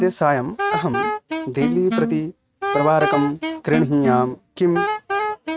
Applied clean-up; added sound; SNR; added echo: neural mask model RNNoise.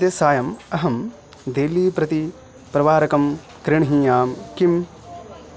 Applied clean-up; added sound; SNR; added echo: none; none; none; none.